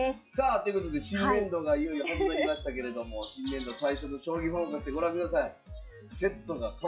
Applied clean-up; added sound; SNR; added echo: classical method log-MMSE.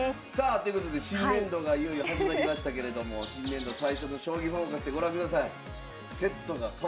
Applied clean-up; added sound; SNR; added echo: none; Bird vocalization, bird call, bird song; 11 dB; none.